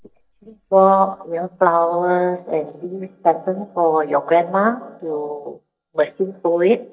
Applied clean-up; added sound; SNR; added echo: neural mask model DeepFilterNet 3.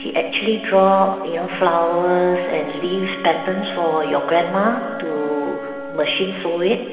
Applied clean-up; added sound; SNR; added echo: none; Wind instrument, woodwind instrument; 12 dB; reverberation time 2.2 s.